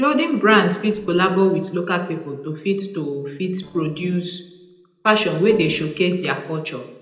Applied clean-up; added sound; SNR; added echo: neural separator model SepFormer DNS4.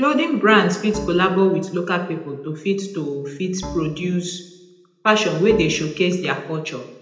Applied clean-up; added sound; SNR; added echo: none; Bowed string instrument; 16 dB; reverberation time 0.8 s.